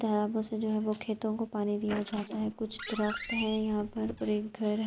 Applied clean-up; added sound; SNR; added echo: neural mask model Resemble Enhance denoiser.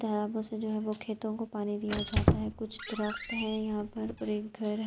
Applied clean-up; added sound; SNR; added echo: none; Squeak + Shatter; -2 dB; none.